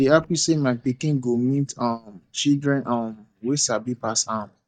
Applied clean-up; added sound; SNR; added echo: neural mask model DeepFilterNet 3.